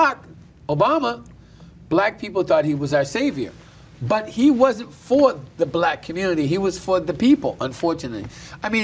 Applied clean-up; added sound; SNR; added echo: none; none; none; none.